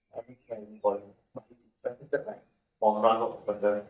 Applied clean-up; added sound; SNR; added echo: neural mask model DeepFilterNet 3.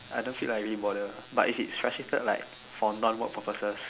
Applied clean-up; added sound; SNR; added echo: none; none; none; none.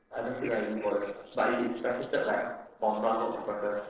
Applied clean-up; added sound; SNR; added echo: neural separator model SepFormer DNS4.